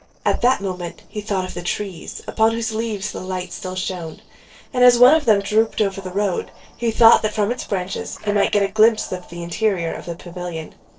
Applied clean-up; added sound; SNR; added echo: neural separator model SepFormer DNS4.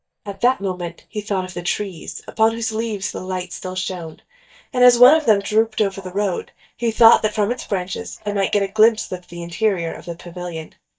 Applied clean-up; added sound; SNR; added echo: neural mask model DeepFilterNet 3.